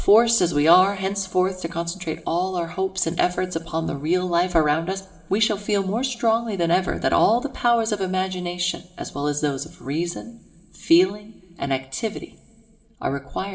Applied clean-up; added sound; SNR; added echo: none; none; none; reverberation time 1.3 s.